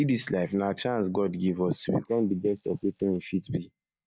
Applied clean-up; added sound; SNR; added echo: neural mask model DeepFilterNet 3.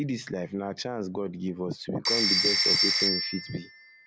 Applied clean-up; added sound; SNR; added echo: none; Telephone; -3 dB; none.